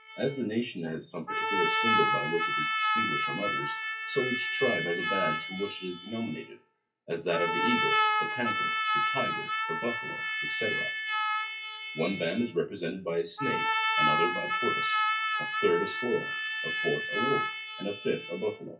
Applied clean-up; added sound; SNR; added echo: classical method WPE with log-MMSE.